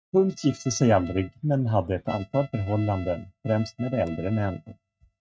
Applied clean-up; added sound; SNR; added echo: neural mask model RNNoise.